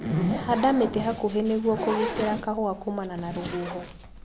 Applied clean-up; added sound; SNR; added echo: none; Zipper (clothing); 5 dB; none.